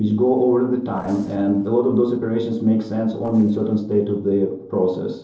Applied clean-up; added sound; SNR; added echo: neural separator model SepFormer DNS4.